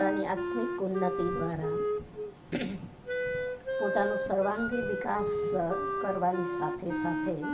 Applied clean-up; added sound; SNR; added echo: none; Wind instrument, woodwind instrument; 1 dB; reverberation time 0.2 s.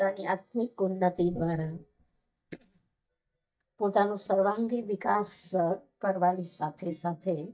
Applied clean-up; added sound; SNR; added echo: neural mask model DeepFilterNet 3.